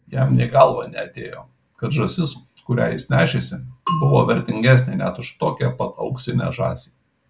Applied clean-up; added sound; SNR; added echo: none; Bell / Percussion; 14 dB; none.